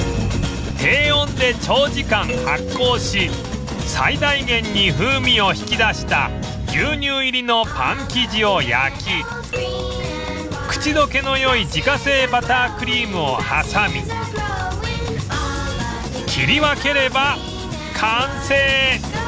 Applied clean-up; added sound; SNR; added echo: none; Doorbell; 12 dB; none.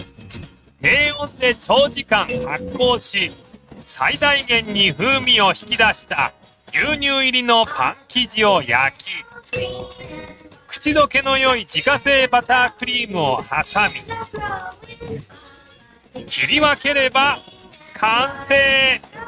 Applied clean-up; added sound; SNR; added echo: neural mask model RNNoise.